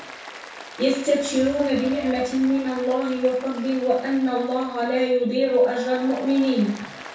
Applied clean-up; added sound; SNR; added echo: none; Applause; 17 dB; reverberation time 0.6 s.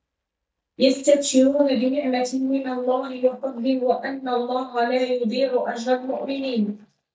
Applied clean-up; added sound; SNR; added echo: neural mask model DeepFilterNet 3.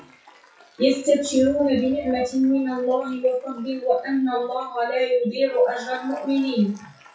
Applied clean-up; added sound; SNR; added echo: classical method WPE with log-MMSE.